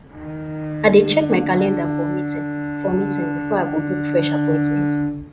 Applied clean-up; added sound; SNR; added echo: none; Bowed string instrument; 2 dB; none.